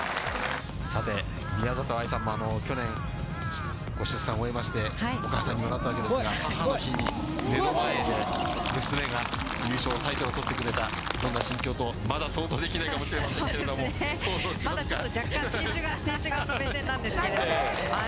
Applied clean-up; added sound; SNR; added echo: none; none; none; none.